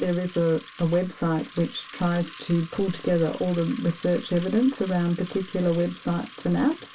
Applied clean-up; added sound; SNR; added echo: none; Bicycle; 20 dB; reverberation time 0.2 s.